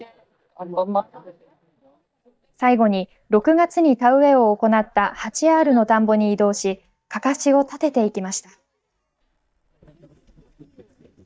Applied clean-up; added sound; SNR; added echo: neural mask model DeepFilterNet 3.